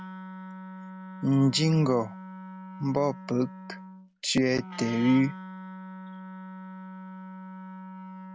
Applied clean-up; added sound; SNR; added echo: none; Wind instrument, woodwind instrument; 12 dB; none.